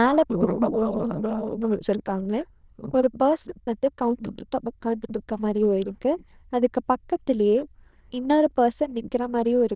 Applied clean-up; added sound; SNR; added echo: neural diffusion model UNIVERSE++.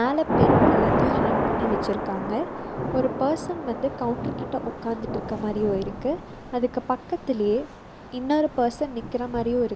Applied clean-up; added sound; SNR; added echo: none; Thunder / Rain; 0 dB; none.